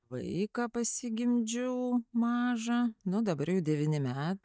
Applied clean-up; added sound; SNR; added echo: neural mask model DeepFilterNet 3.